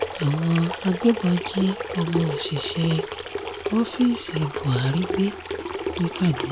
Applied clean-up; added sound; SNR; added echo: none; Sink (filling or washing) / Water tap, faucet; 5 dB; none.